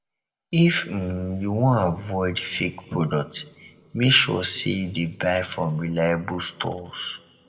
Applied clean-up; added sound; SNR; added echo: none; none; none; reverberation time 1.0 s.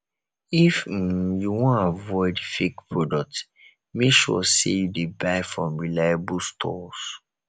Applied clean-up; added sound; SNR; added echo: none; none; none; none.